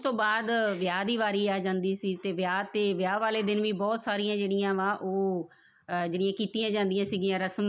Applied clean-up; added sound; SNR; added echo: none; none; none; none.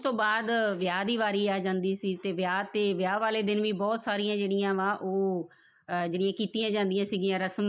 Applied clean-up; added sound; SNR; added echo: neural mask model Resemble Enhance denoiser.